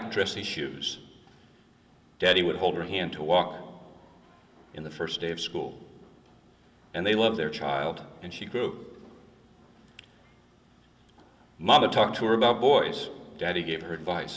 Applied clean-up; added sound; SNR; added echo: none; none; none; none.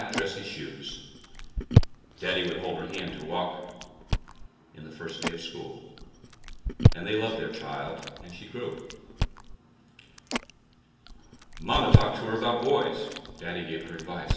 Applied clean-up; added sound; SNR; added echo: none; Chewing, mastication; -3 dB; reverberation time 1.1 s.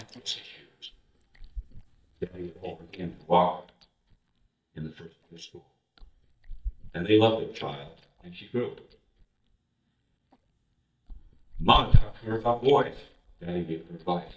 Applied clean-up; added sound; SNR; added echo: neural mask model DeepFilterNet 3.